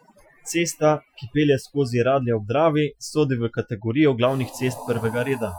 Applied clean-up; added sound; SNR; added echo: classical method Wiener filter.